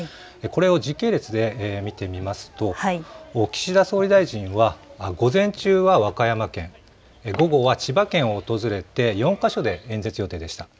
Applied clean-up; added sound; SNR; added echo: none; none; none; none.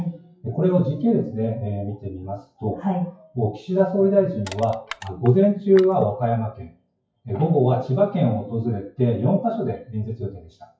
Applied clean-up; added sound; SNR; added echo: classical method WPE with log-MMSE.